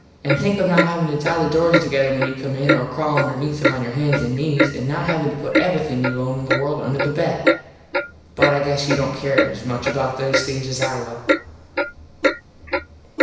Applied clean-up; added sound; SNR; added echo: none; Clock; 2 dB; reverberation time 1.0 s.